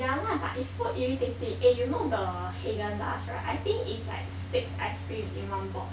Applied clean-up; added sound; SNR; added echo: none; none; none; none.